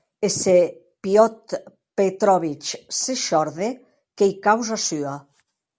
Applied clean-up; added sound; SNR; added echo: none; none; none; none.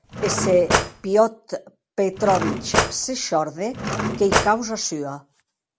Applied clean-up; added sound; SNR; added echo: none; Cutlery, silverware / Drawer open or close; 1 dB; none.